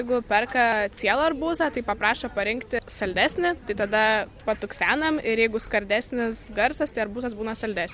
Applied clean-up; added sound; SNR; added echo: none; none; none; none.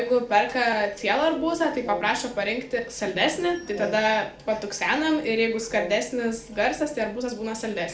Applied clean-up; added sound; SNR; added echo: none; Brass instrument; 14 dB; reverberation time 0.4 s.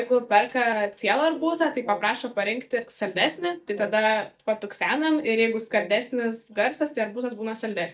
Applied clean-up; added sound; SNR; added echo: neural mask model DeepFilterNet 3.